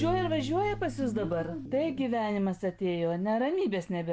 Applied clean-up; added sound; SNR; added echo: none; Piano; 13 dB; none.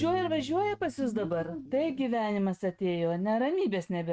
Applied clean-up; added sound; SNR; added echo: neural mask model RNNoise.